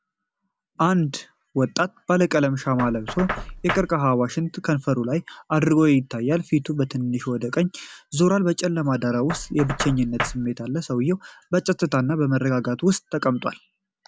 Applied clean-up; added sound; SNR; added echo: none; Knock; 15 dB; none.